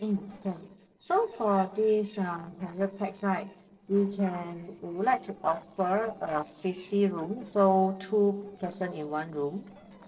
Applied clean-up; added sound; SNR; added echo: neural separator model SepFormer DNS4.